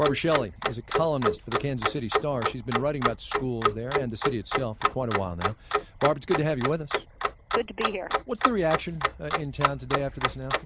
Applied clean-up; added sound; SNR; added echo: none; Clock; 0 dB; none.